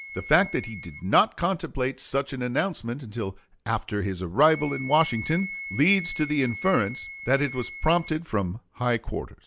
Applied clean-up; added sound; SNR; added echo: none; Wind instrument, woodwind instrument; 15 dB; none.